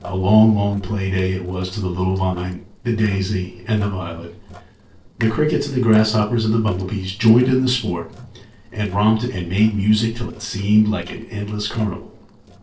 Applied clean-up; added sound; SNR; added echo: neural separator model SepFormer DNS4.